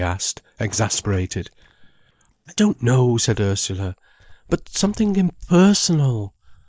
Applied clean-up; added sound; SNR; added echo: neural mask model DeepFilterNet 3.